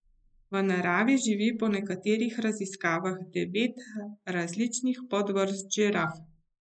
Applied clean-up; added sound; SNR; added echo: neural mask model Resemble Enhance denoiser.